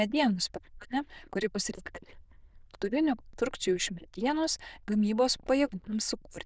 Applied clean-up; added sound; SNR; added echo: neural diffusion model UNIVERSE++.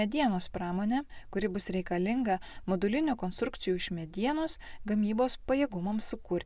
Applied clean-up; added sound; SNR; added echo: none; none; none; none.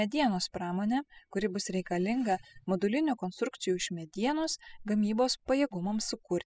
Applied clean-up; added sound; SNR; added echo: classical method spectral subtraction.